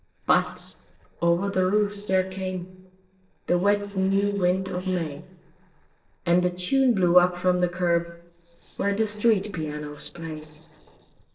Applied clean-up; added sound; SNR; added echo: neural separator model SepFormer DNS4.